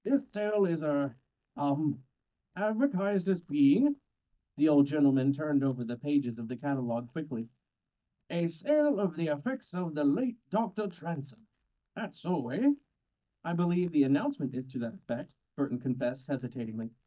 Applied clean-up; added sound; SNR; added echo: neural mask model DeepFilterNet 3.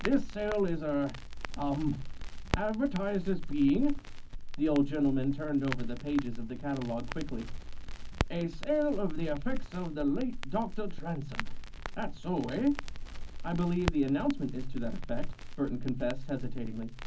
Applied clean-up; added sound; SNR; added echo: none; Crackle; 2 dB; reverberation time 0.4 s.